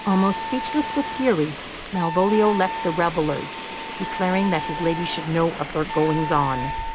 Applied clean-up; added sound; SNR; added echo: none; Wind instrument, woodwind instrument + Subway, metro, underground; 7 dB; none.